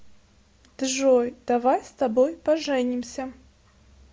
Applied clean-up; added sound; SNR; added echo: none; none; none; none.